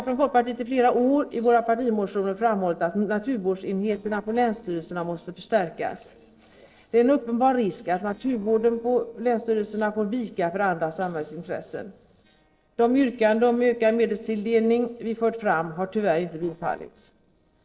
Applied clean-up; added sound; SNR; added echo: neural separator model SepFormer DNS4.